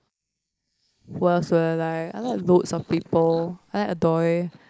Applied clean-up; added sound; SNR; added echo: neural mask model Resemble Enhance denoiser.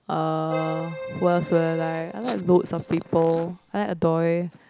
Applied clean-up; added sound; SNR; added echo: none; Keyboard (musical); 13 dB; none.